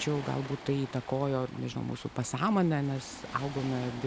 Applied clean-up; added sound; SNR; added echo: none; Waves, surf; 14 dB; none.